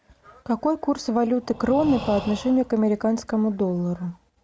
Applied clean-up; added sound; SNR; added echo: none; Breathing; 15 dB; none.